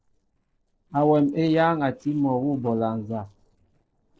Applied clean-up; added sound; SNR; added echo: neural separator model SepFormer DNS4.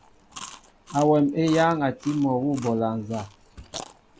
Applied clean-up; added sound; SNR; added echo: none; Chewing, mastication; 18 dB; none.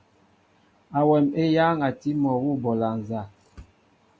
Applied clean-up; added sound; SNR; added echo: none; none; none; none.